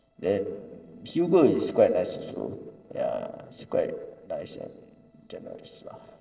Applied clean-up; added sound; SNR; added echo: neural separator model SepFormer DNS4.